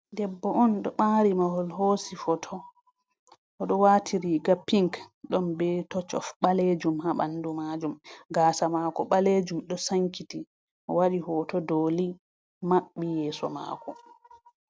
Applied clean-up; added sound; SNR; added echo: none; none; none; none.